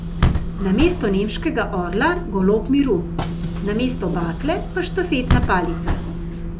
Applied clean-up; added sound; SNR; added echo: none; Bus / Engine; 2 dB; none.